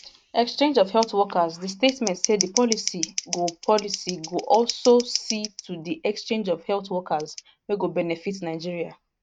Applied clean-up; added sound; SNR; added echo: neural mask model RNNoise.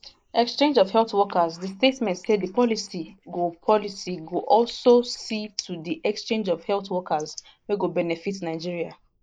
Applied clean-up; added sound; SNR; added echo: neural mask model Resemble Enhance denoiser.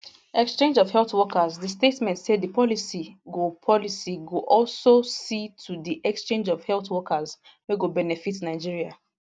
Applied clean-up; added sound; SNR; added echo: none; none; none; none.